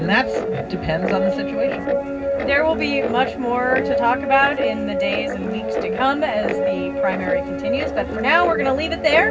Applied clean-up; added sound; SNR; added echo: none; Guitar; 1 dB; reverberation time 0.4 s.